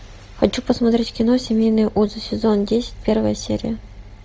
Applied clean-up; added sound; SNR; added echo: none; none; none; none.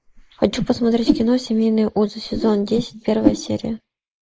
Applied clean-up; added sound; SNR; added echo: neural mask model Resemble Enhance denoiser.